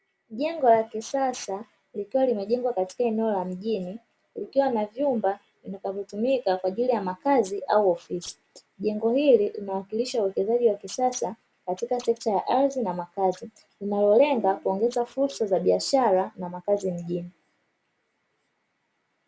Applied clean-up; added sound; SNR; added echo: none; none; none; none.